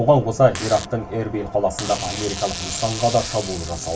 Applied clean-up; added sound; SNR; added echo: none; Packing tape, duct tape; 11 dB; reverberation time 0.2 s.